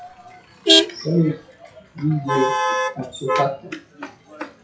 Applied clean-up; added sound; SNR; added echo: classical method WPE with log-MMSE.